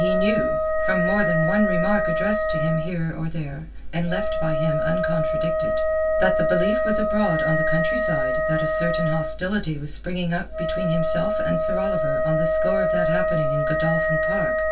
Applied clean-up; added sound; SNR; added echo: none; Wind instrument, woodwind instrument; -2 dB; reverberation time 0.1 s.